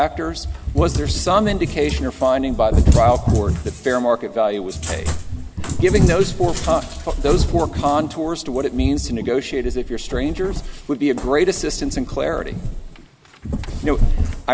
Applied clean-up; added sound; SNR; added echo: none; Cat; 1 dB; none.